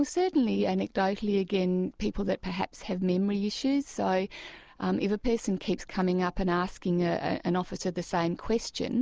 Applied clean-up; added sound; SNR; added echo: none; none; none; none.